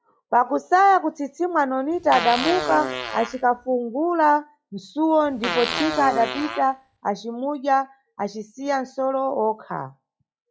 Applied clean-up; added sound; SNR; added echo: classical method log-MMSE.